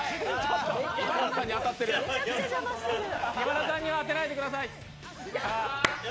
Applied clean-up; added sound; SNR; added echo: none; none; none; none.